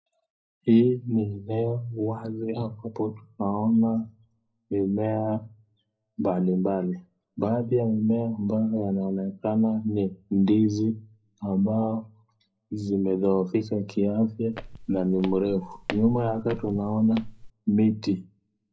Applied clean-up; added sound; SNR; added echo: none; Walk, footsteps; 14 dB; reverberation time 0.4 s.